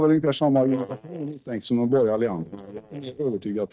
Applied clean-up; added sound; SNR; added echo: neural mask model DeepFilterNet 3.